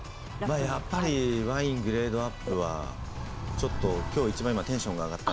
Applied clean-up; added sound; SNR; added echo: none; Animal; 7 dB; none.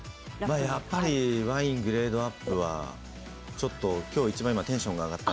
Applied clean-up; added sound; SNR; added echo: none; none; none; none.